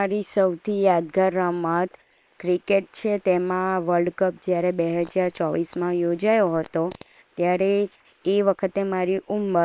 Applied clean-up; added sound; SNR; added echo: neural separator model SepFormer WHAM!.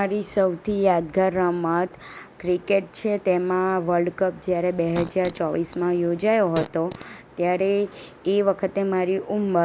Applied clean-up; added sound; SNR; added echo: none; Fart; 15 dB; none.